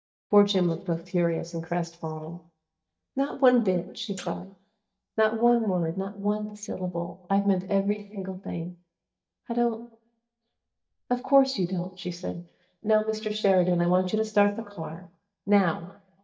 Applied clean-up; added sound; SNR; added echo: neural mask model DeepFilterNet 3.